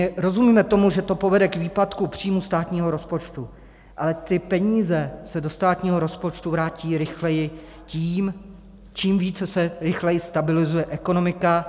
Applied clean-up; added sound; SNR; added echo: none; none; none; none.